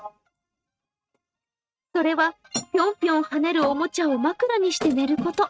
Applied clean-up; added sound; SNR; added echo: neural mask model RNNoise.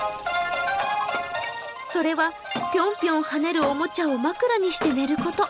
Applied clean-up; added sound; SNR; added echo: none; Wood; 14 dB; none.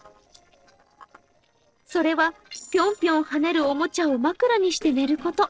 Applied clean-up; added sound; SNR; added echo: neural separator model SepFormer DNS4.